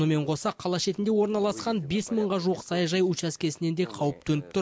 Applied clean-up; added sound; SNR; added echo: none; none; none; none.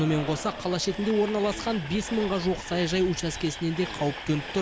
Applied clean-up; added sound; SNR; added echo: none; Train; 11 dB; none.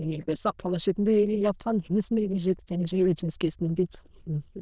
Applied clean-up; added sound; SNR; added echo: neural diffusion model UNIVERSE++.